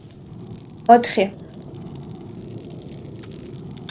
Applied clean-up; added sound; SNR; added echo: none; Fire; 13 dB; none.